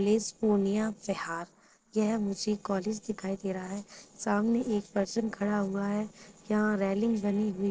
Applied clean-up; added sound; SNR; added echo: neural separator model SepFormer DNS4.